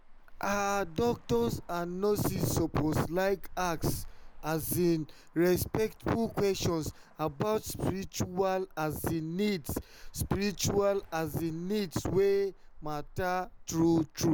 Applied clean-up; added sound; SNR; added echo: none; Traffic noise, roadway noise; 15 dB; none.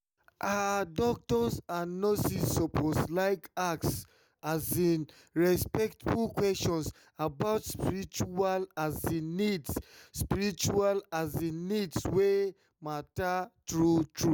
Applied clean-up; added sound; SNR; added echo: none; none; none; none.